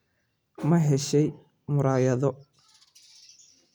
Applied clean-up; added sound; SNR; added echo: none; none; none; none.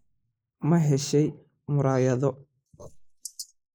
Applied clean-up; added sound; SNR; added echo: neural mask model Resemble Enhance denoiser.